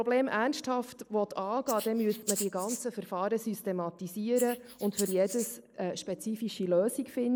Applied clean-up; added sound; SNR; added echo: neural mask model Resemble Enhance denoiser.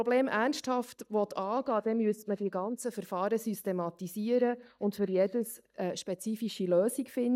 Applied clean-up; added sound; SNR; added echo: neural mask model DeepFilterNet 3.